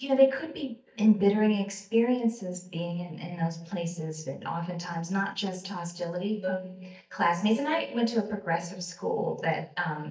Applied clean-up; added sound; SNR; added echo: neural mask model DeepFilterNet 3.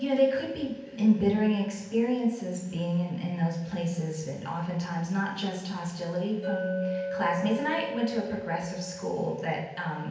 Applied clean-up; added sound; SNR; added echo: none; Chink, clink; 11 dB; reverberation time 0.9 s.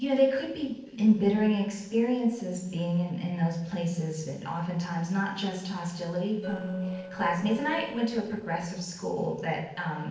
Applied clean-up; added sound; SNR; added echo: neural separator model SepFormer DNS4.